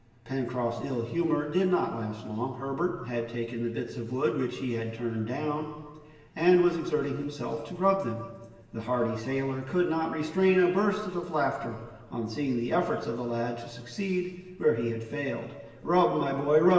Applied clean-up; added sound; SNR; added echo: none; none; none; reverberation time 1.3 s.